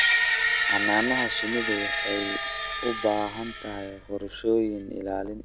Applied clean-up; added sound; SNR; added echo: none; Screech; -1 dB; none.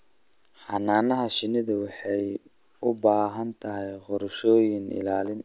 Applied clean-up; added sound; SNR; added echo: none; none; none; none.